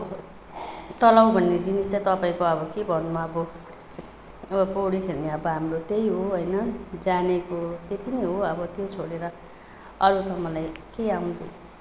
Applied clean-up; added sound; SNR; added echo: none; none; none; none.